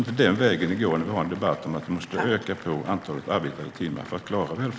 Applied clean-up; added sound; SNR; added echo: none; Applause; 20 dB; none.